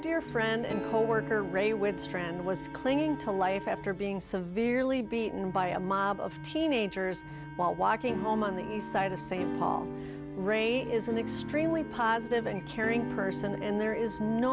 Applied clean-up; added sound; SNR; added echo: none; Telephone + Wind instrument, woodwind instrument; 16 dB; none.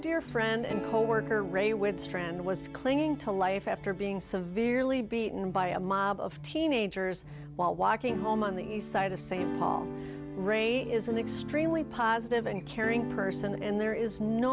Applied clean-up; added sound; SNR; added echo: none; none; none; none.